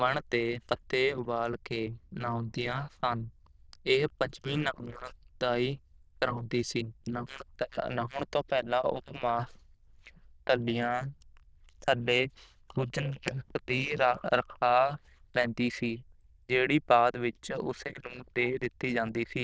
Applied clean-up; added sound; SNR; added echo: neural diffusion model UNIVERSE++.